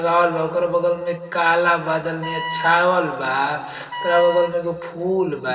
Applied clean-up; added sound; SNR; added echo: none; Wind instrument, woodwind instrument; 10 dB; reverberation time 1.8 s.